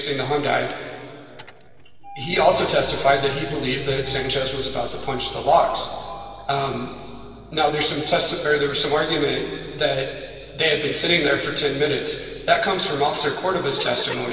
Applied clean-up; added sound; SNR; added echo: none; Engine starting; 18 dB; reverberation time 2.6 s.